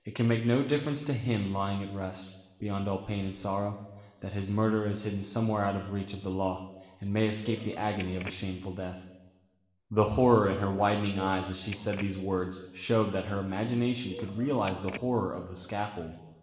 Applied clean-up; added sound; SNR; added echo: neural separator model SepFormer DNS4.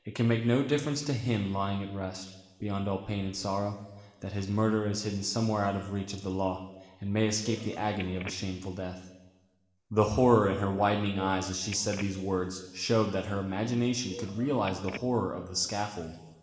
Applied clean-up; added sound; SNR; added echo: none; Telephone; 14 dB; reverberation time 1.2 s.